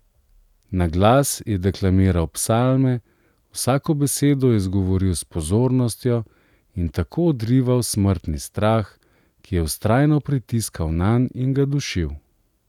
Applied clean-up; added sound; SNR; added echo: none; none; none; none.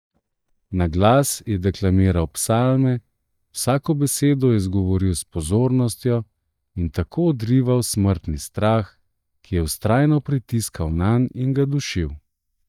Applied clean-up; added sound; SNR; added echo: neural mask model DeepFilterNet 3.